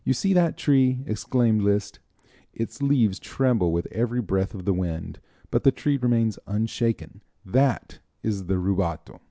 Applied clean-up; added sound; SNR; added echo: none; none; none; none.